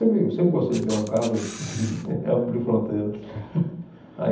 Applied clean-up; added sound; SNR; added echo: none; Camera; 15 dB; reverberation time 0.8 s.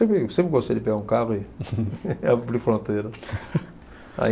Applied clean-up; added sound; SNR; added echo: none; none; none; none.